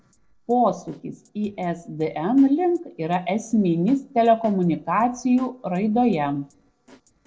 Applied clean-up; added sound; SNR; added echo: neural separator model SepFormer DNS4.